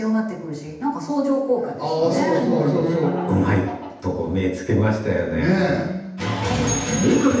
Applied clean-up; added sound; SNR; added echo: none; none; none; reverberation time 0.9 s.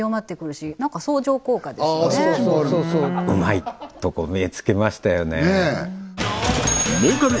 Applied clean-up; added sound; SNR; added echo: none; none; none; none.